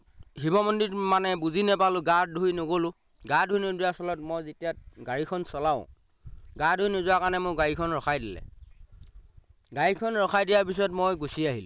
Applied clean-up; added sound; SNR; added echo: none; none; none; none.